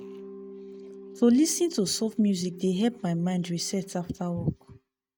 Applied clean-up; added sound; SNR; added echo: neural mask model RNNoise.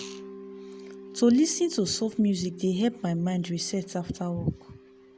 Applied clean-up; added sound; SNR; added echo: none; Mallet percussion; 18 dB; none.